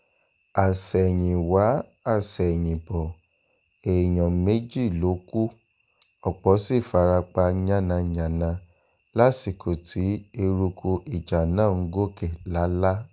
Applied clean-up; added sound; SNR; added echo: none; none; none; none.